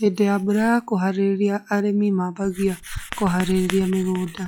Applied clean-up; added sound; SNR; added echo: classical method log-MMSE.